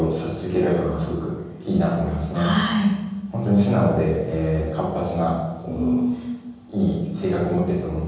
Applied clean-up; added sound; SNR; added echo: none; none; none; reverberation time 1.3 s.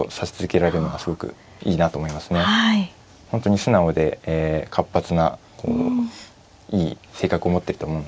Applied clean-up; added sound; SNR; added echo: none; none; none; none.